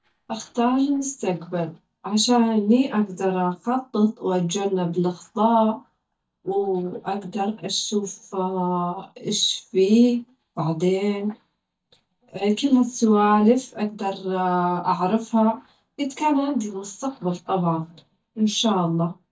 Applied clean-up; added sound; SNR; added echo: neural mask model DeepFilterNet 3.